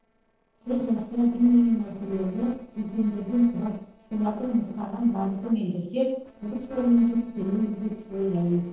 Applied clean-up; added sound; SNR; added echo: neural separator model SepFormer DNS4.